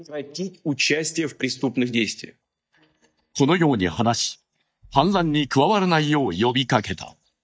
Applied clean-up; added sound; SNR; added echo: neural mask model DeepFilterNet 3.